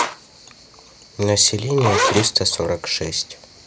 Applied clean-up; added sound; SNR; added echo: none; Zipper (clothing); 5 dB; none.